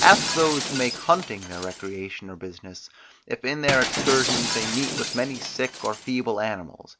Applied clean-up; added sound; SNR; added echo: none; Shatter; 5 dB; none.